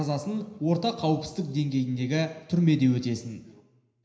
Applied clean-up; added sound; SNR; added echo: none; none; none; reverberation time 0.9 s.